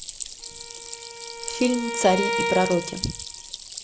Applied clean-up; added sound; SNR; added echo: none; Bowed string instrument + Stream; 4 dB; none.